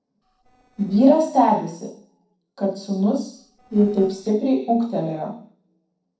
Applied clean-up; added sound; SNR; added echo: neural separator model SepFormer DNS4.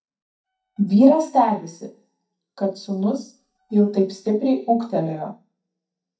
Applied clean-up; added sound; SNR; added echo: neural mask model DeepFilterNet 3.